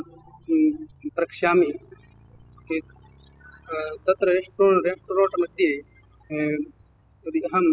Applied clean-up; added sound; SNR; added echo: classical method spectral subtraction.